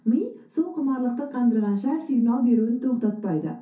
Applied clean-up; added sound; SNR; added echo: none; none; none; reverberation time 0.3 s.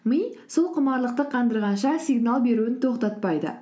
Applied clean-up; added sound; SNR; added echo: none; none; none; none.